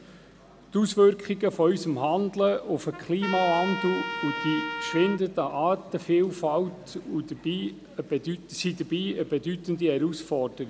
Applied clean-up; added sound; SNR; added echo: none; Trumpet; 8 dB; none.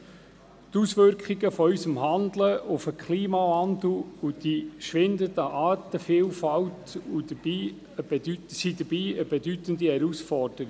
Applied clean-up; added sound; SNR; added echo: none; none; none; none.